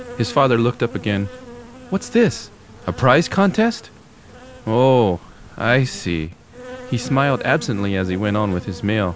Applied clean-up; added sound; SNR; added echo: none; Insect; 17 dB; none.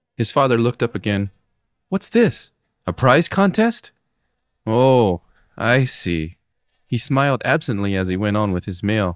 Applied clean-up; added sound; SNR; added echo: neural mask model DeepFilterNet 3.